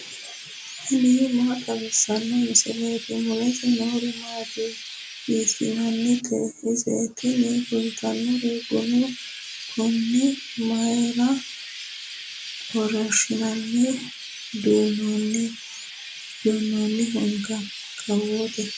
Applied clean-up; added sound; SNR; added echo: none; Chirp, tweet; 13 dB; none.